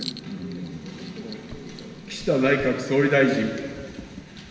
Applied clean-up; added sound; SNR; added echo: none; Writing; 17 dB; reverberation time 2.1 s.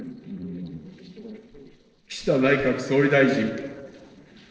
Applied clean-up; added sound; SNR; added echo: neural separator model SepFormer DNS4.